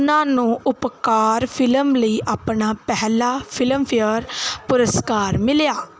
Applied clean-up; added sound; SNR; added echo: none; none; none; none.